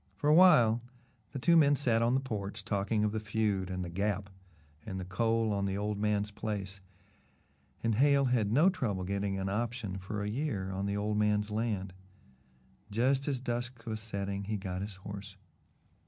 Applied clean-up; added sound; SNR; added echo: none; none; none; none.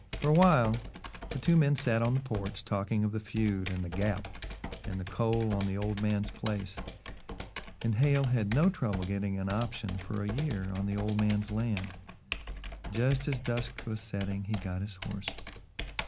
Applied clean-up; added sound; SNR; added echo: none; Computer keyboard; 11 dB; none.